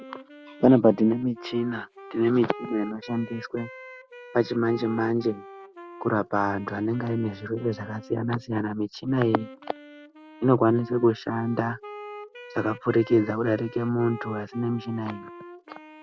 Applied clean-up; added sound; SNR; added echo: none; Wind instrument, woodwind instrument; 17 dB; none.